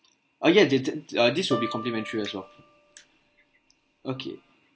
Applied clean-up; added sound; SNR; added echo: none; Guitar; 13 dB; none.